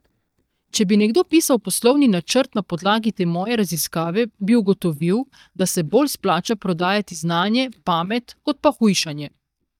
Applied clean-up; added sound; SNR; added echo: neural mask model DeepFilterNet 3.